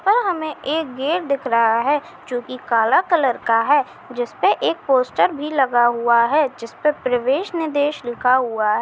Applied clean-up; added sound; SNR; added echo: none; none; none; none.